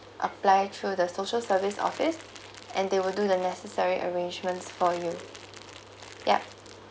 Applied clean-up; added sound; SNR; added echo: none; Crackle; 19 dB; none.